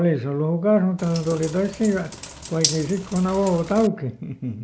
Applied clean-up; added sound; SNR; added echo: none; Bathtub (filling or washing); 10 dB; none.